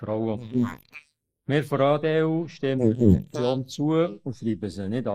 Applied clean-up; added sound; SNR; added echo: neural mask model Resemble Enhance denoiser.